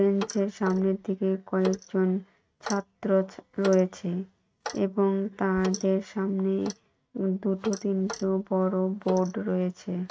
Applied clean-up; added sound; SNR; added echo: neural mask model RNNoise.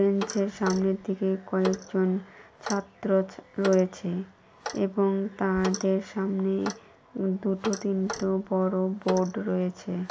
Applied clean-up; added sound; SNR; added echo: none; Clock; 13 dB; none.